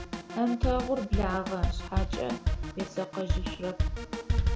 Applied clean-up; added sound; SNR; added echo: none; Drum kit; -3 dB; none.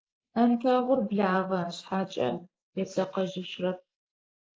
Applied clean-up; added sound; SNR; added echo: neural mask model Resemble Enhance denoiser.